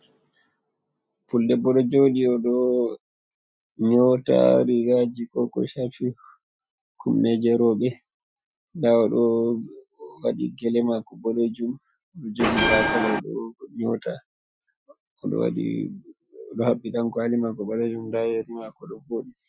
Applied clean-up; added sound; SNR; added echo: classical method Wiener filter.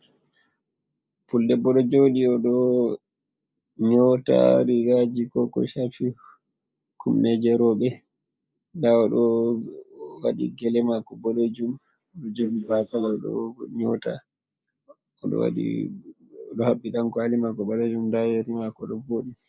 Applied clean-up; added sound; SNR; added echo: neural mask model Resemble Enhance denoiser.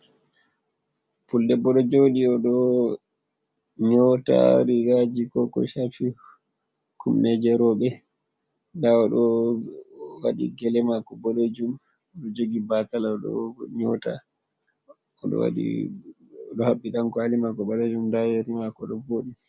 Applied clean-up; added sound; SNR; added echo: none; none; none; none.